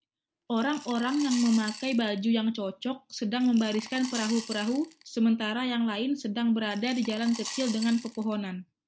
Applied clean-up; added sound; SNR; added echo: none; Coin (dropping) / Glass; 15 dB; none.